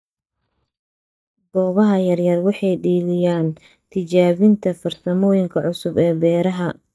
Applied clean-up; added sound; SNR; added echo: neural mask model DeepFilterNet 3.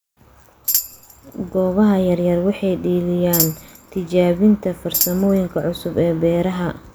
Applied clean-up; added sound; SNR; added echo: none; Tambourine; 8 dB; none.